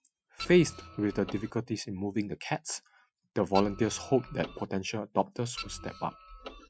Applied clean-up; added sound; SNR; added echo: classical method Wiener filter.